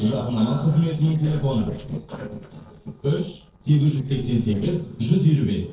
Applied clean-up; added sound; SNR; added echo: neural separator model SepFormer DNS4.